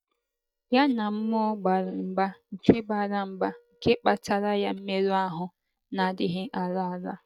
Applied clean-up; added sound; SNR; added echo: neural mask model DeepFilterNet 3.